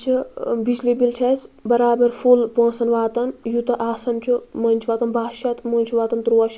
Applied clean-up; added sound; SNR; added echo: none; none; none; none.